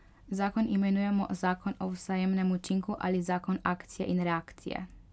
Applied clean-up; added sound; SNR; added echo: none; none; none; none.